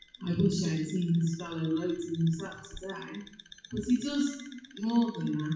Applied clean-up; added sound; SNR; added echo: classical method WPE with log-MMSE.